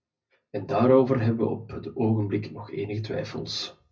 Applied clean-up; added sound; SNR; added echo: none; none; none; reverberation time 0.4 s.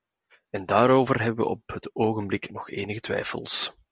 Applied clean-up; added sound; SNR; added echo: none; none; none; none.